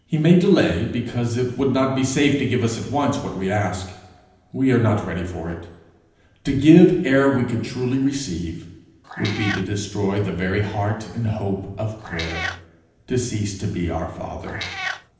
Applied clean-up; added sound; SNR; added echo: none; Meow; 9 dB; reverberation time 0.9 s.